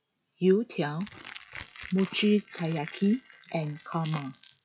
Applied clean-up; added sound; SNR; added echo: classical method log-MMSE.